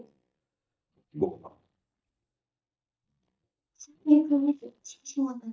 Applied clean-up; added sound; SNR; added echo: neural mask model DeepFilterNet 3.